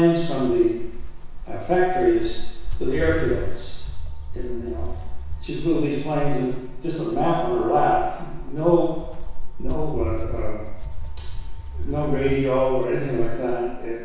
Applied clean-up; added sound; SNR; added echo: none; Walk, footsteps; 0 dB; reverberation time 1.1 s.